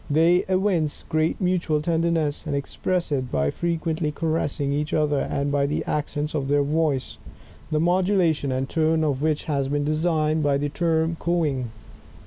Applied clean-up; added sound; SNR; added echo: none; none; none; none.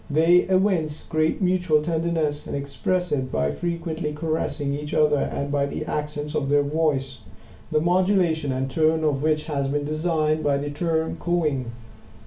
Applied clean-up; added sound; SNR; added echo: none; none; none; reverberation time 0.3 s.